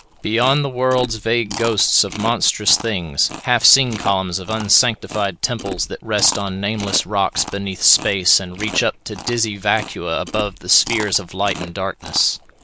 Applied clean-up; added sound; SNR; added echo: none; Chewing, mastication; 14 dB; none.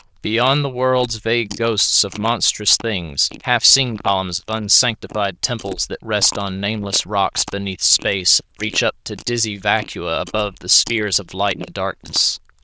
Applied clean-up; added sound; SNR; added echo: neural diffusion model UNIVERSE++.